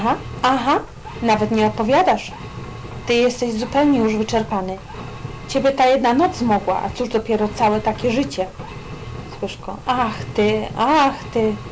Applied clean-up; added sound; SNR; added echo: none; Engine; 13 dB; none.